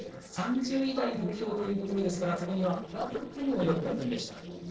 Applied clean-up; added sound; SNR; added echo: neural separator model SepFormer DNS4.